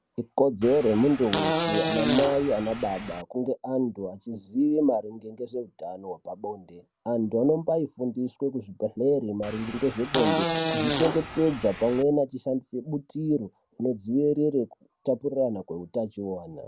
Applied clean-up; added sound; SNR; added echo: none; Fart; 3 dB; none.